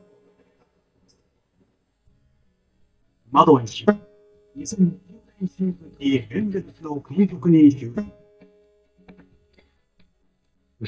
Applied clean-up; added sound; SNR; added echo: neural mask model DeepFilterNet 3.